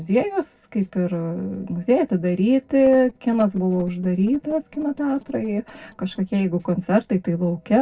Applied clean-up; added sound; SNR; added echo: neural separator model SepFormer DNS4.